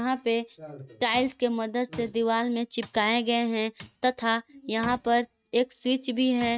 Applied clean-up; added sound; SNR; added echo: neural mask model RNNoise.